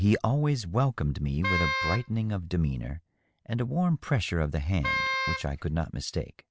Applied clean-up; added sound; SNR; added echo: none; Wind instrument, woodwind instrument; 3 dB; none.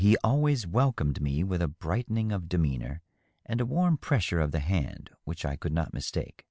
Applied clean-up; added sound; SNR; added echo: none; none; none; none.